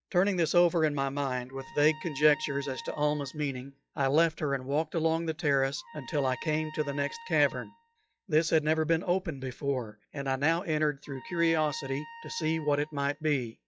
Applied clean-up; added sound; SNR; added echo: classical method log-MMSE.